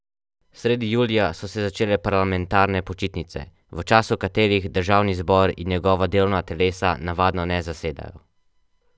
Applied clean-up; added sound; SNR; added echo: none; none; none; none.